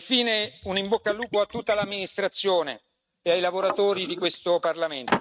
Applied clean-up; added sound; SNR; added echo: neural mask model RNNoise.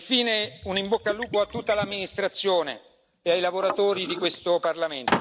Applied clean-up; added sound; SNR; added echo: none; Liquid; 9 dB; none.